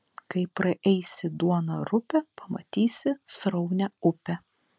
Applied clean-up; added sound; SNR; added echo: none; none; none; none.